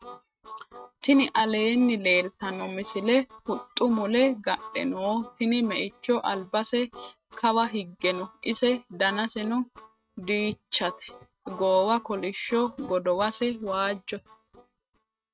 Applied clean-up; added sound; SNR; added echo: neural mask model RNNoise.